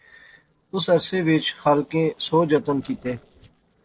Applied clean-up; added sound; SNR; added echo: neural separator model SepFormer DNS4.